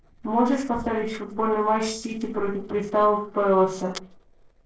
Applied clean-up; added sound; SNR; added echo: neural separator model SepFormer DNS4.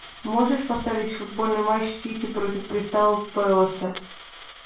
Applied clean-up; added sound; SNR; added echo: none; Coin (dropping); 16 dB; reverberation time 0.3 s.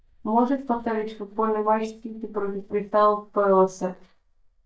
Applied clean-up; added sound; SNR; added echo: neural mask model DeepFilterNet 3.